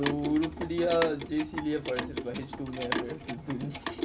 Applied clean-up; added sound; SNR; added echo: none; Clock; 4 dB; none.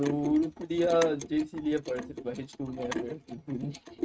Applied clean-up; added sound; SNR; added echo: neural mask model RNNoise.